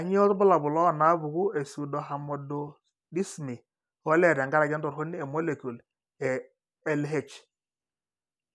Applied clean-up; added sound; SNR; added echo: none; none; none; none.